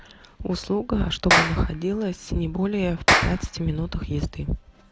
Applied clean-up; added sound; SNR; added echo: none; Clapping; 0 dB; none.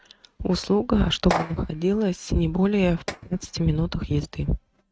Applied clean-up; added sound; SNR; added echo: neural mask model RNNoise.